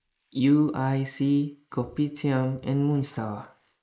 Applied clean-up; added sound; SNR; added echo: neural mask model Resemble Enhance denoiser.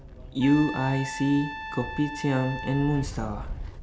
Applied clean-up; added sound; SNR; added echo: none; Trumpet + Wind; 9 dB; none.